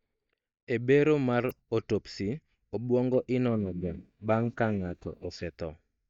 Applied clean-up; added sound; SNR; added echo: neural mask model DeepFilterNet 3.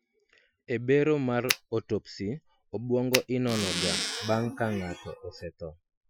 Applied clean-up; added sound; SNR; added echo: classical method Wiener filter.